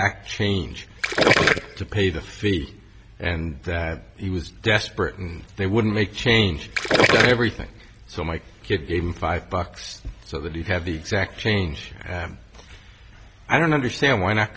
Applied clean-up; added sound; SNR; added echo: none; Gurgling; 1 dB; none.